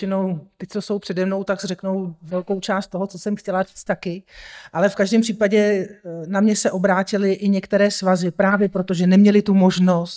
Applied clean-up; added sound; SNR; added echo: neural mask model DeepFilterNet 3.